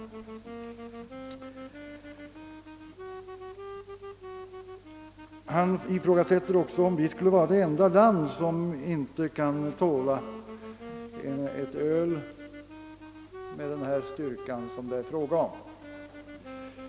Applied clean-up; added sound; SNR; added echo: none; Wind instrument, woodwind instrument; 14 dB; none.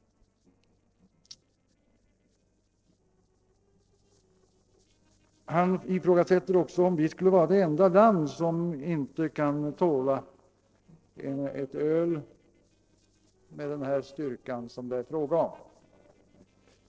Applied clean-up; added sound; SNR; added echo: neural separator model SepFormer DNS4.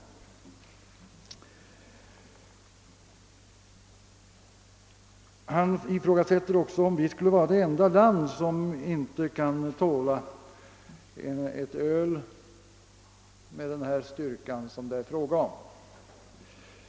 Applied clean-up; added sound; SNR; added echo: none; none; none; none.